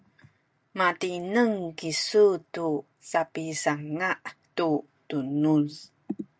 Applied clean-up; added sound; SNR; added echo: none; none; none; none.